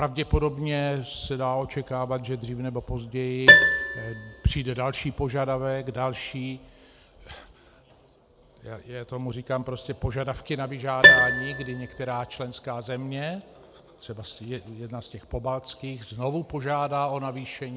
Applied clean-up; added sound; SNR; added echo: none; Piano; -2 dB; none.